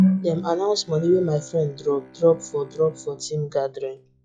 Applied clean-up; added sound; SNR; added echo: classical method log-MMSE.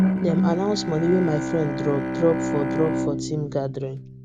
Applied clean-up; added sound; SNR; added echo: none; Bowed string instrument; 1 dB; none.